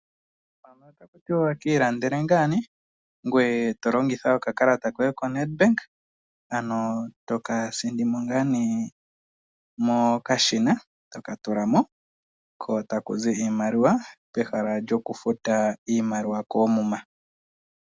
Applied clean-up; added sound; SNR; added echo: none; none; none; none.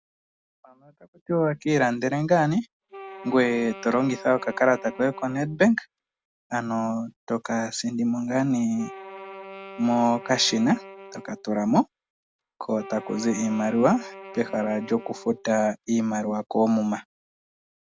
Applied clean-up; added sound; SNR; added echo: none; Wind instrument, woodwind instrument; 17 dB; none.